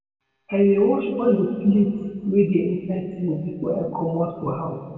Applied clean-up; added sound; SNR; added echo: none; none; none; reverberation time 2.2 s.